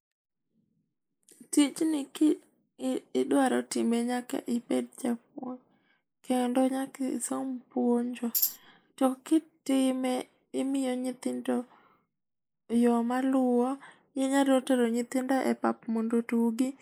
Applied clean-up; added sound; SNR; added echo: neural mask model Resemble Enhance denoiser.